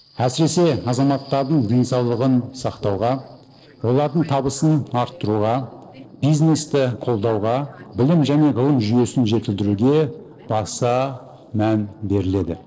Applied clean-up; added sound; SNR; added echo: neural separator model SepFormer DNS4.